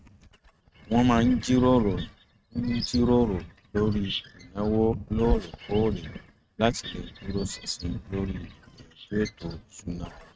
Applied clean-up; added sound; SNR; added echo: neural mask model RNNoise.